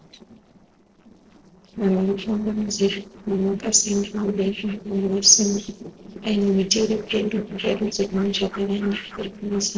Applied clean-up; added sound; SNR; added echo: neural separator model SepFormer DNS4.